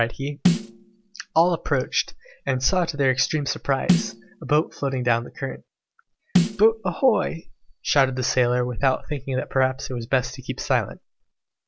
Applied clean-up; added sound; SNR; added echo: none; Snare drum; 2 dB; none.